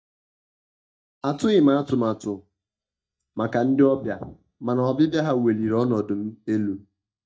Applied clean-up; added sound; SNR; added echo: neural mask model DeepFilterNet 3.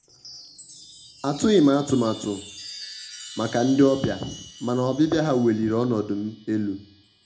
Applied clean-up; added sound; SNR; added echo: none; Chime; 19 dB; reverberation time 0.3 s.